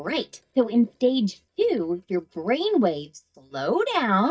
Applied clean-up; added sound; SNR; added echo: neural mask model DeepFilterNet 3.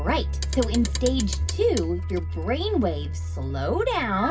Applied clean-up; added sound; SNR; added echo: none; Clock; 15 dB; reverberation time 0.4 s.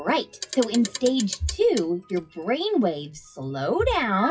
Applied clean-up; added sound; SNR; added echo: classical method WPE with log-MMSE.